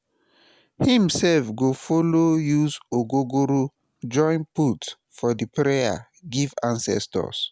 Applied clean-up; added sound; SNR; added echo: none; none; none; none.